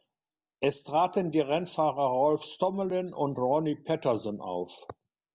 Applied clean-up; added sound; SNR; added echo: none; none; none; none.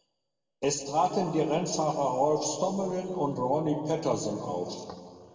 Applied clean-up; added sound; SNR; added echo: none; none; none; reverberation time 2.3 s.